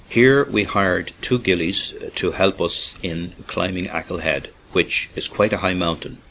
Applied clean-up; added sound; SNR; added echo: none; none; none; none.